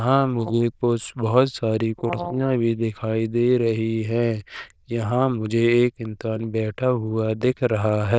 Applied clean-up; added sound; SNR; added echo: neural diffusion model UNIVERSE++.